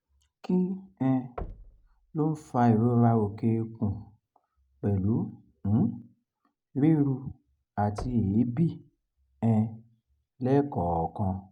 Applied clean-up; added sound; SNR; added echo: none; Knock; 19 dB; none.